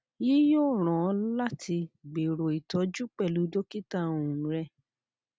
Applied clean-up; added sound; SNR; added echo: none; none; none; none.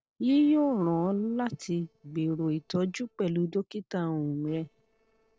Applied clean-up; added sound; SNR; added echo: neural separator model SepFormer DNS4.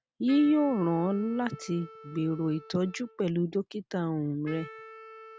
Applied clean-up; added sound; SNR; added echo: none; Wind instrument, woodwind instrument; 19 dB; none.